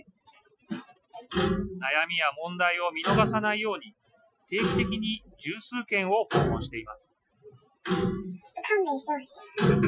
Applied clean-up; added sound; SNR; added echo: classical method Wiener filter.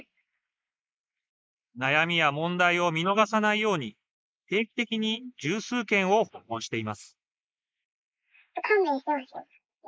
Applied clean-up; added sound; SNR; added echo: neural mask model Resemble Enhance denoiser.